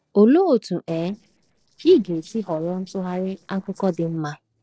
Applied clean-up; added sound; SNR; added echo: neural separator model SepFormer DNS4.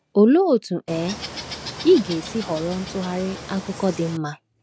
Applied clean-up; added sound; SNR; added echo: none; Water / Bird; 13 dB; none.